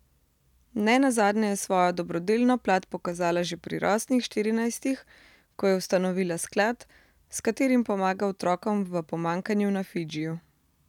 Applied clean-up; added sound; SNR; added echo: none; none; none; none.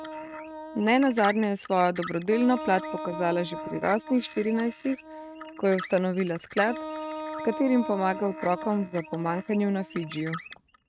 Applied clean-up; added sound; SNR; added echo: neural mask model RNNoise.